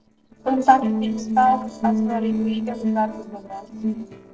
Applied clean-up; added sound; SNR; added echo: neural separator model SepFormer DNS4.